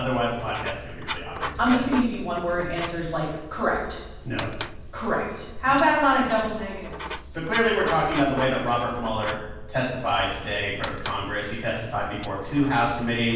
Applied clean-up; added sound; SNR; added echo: none; Writing; 10 dB; reverberation time 1.2 s.